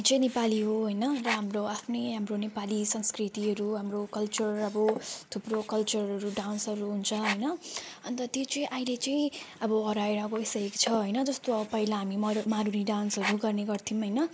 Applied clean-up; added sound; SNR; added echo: neural mask model Resemble Enhance denoiser.